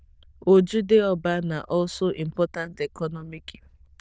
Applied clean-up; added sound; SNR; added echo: neural diffusion model UNIVERSE++.